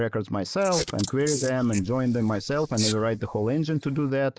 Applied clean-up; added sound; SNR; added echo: neural mask model Resemble Enhance denoiser.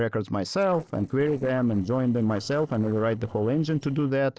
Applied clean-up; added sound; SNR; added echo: neural separator model SepFormer DNS4.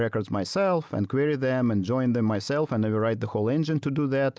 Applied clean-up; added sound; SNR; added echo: none; none; none; none.